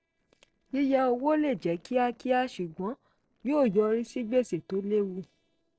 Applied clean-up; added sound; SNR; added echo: neural separator model SepFormer DNS4.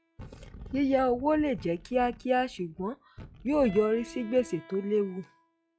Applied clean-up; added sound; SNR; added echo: classical method log-MMSE.